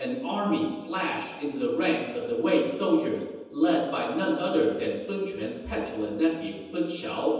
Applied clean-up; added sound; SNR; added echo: none; none; none; reverberation time 1.1 s.